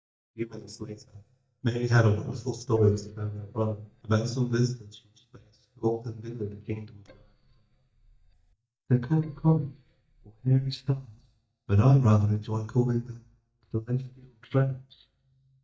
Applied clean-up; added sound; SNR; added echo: neural mask model DeepFilterNet 3.